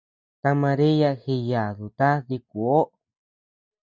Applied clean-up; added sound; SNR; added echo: none; none; none; none.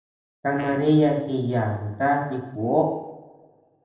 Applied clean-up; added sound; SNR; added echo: neural separator model SepFormer DNS4.